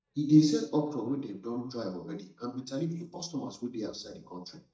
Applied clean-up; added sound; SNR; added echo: neural mask model DeepFilterNet 3.